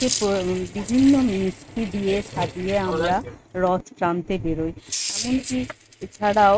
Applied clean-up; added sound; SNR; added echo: neural mask model RNNoise.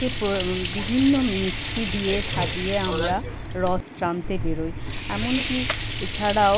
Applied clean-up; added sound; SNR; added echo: none; Sink (filling or washing) / Water; 0 dB; none.